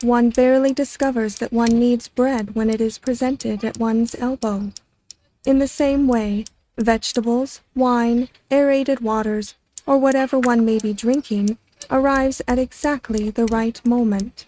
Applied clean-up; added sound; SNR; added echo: neural mask model RNNoise.